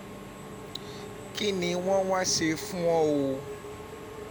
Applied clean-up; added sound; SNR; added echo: none; Engine / Mechanisms; 10 dB; none.